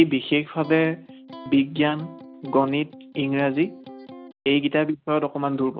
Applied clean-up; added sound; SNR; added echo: none; Electric guitar; 18 dB; none.